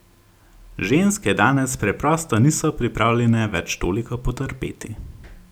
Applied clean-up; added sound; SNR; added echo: none; none; none; none.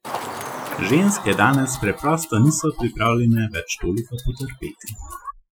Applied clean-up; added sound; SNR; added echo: classical method Wiener filter.